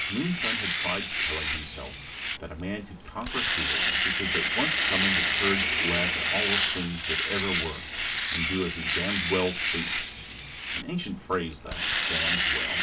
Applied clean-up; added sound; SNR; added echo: none; Domestic sounds, home sounds; -5 dB; reverberation time 0.2 s.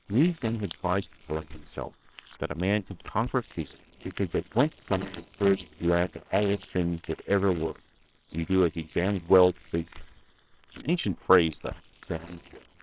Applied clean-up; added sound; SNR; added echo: neural separator model SepFormer WHAMR!.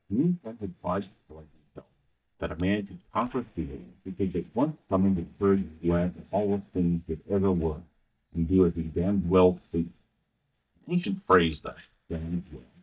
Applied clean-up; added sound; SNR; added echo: neural mask model DeepFilterNet 3.